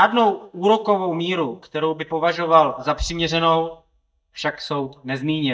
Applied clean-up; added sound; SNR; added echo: neural mask model DeepFilterNet 3.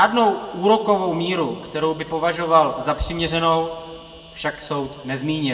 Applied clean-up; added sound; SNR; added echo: none; Insect; 16 dB; reverberation time 1.4 s.